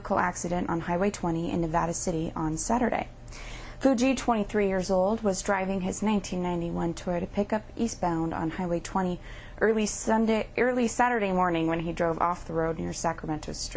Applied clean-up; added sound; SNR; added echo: none; none; none; none.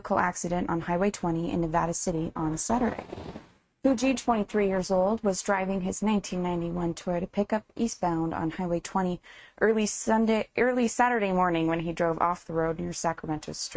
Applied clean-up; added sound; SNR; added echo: neural mask model RNNoise.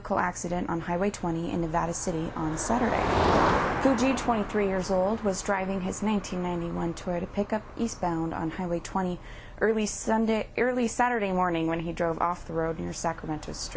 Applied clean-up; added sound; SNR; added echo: none; Motor vehicle (road); 6 dB; none.